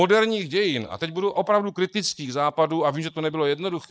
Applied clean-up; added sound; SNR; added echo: neural mask model Resemble Enhance denoiser.